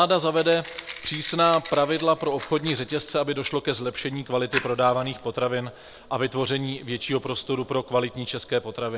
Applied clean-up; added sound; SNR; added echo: none; Fire; 17 dB; none.